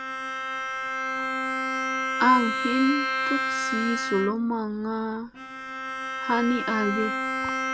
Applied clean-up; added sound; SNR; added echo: none; Bowed string instrument; 1 dB; none.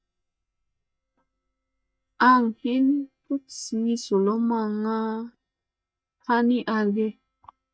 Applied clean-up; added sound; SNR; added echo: neural mask model DeepFilterNet 3.